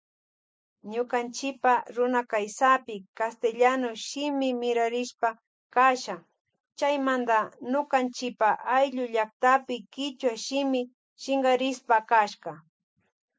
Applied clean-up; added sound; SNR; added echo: none; none; none; none.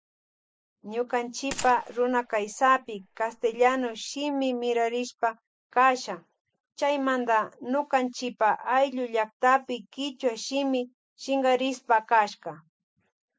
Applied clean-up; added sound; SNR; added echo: none; Gunshot, gunfire; 17 dB; none.